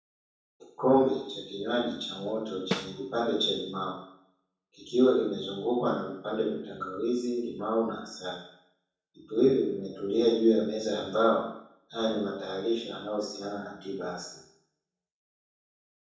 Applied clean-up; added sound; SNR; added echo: none; Snare drum; 8 dB; reverberation time 0.7 s.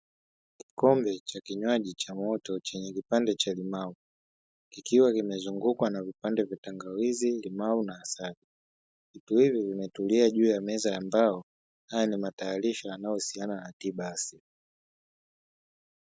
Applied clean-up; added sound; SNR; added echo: none; none; none; none.